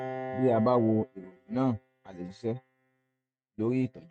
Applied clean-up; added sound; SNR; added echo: neural mask model RNNoise.